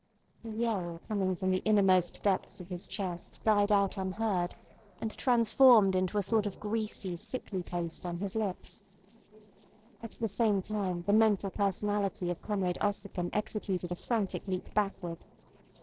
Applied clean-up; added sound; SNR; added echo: neural separator model SepFormer DNS4.